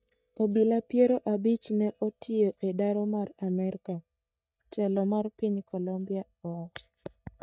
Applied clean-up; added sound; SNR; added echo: neural mask model DeepFilterNet 3.